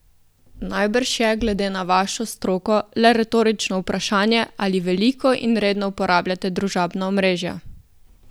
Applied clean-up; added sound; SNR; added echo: none; none; none; none.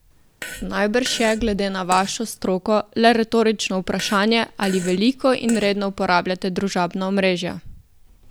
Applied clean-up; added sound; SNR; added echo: none; Fart; 17 dB; none.